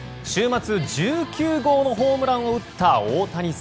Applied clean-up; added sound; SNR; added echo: none; none; none; none.